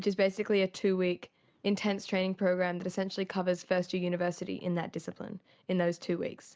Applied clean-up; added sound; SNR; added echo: none; none; none; none.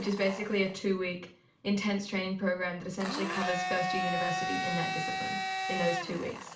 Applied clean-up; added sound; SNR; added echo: none; Domestic sounds, home sounds; 3 dB; reverberation time 0.4 s.